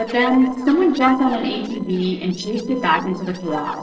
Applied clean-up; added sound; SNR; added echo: neural separator model SepFormer DNS4.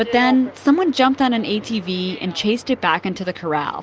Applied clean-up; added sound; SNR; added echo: none; none; none; none.